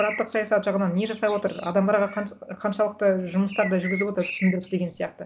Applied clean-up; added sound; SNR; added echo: none; Bird; 14 dB; none.